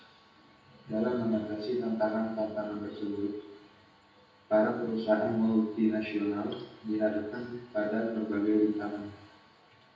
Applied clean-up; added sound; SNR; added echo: none; none; none; reverberation time 0.8 s.